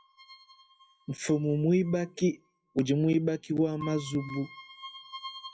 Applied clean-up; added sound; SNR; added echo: classical method WPE with log-MMSE.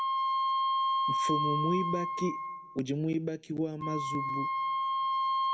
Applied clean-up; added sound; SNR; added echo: none; Wind instrument, woodwind instrument; -4 dB; reverberation time 0.6 s.